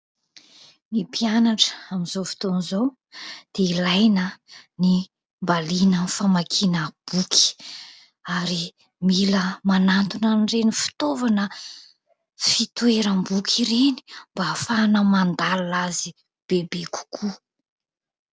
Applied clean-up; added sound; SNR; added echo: none; none; none; none.